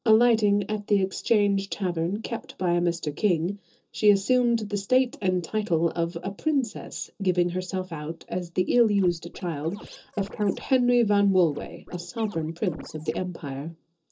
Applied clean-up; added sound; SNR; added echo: neural separator model SepFormer DNS4.